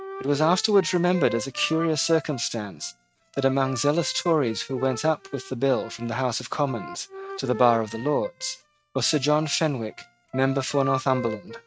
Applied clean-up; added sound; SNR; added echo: neural mask model RNNoise.